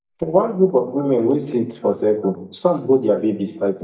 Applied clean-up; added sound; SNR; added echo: neural mask model DeepFilterNet 3.